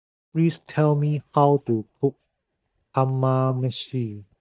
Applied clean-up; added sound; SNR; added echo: neural mask model DeepFilterNet 3.